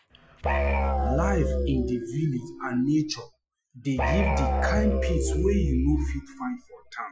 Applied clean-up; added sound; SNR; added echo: classical method Wiener filter.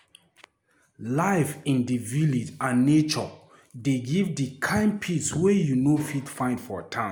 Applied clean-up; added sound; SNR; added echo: none; none; none; none.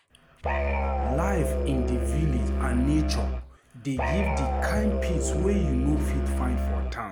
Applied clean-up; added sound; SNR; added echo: none; Musical instrument; -4 dB; none.